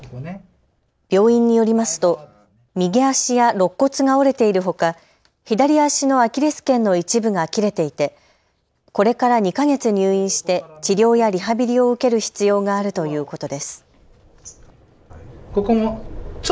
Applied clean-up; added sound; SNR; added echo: none; none; none; none.